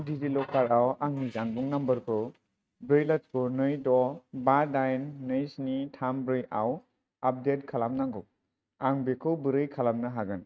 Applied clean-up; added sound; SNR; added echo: neural mask model RNNoise.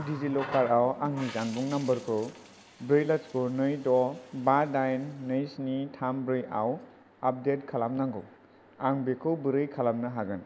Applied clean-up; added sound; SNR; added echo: none; Water tap, faucet; 19 dB; none.